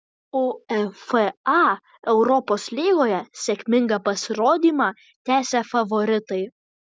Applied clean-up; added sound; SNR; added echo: none; none; none; none.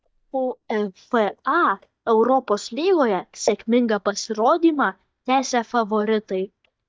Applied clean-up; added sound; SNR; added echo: neural mask model DeepFilterNet 3.